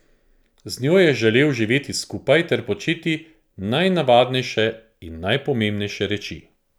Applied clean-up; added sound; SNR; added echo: none; none; none; none.